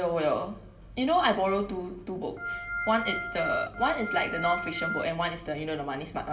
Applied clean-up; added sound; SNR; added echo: none; Organ; 4 dB; reverberation time 0.8 s.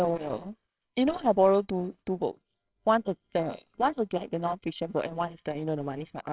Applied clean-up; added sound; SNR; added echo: neural separator model SepFormer WHAMR!.